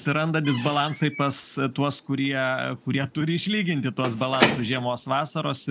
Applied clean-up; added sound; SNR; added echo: none; Squeak / Slam / Wood; 7 dB; none.